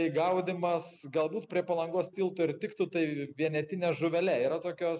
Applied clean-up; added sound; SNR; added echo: none; none; none; none.